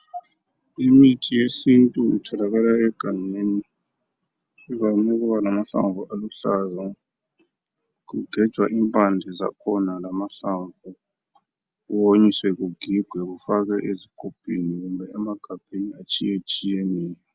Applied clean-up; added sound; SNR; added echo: none; none; none; none.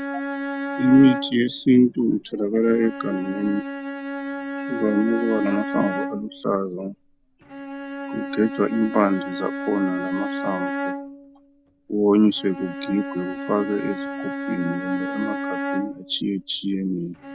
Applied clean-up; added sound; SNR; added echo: none; Bowed string instrument; 7 dB; none.